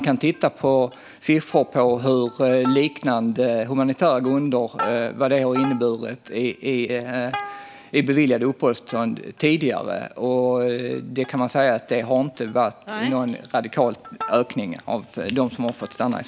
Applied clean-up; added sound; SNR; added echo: none; Plucked string instrument; 18 dB; none.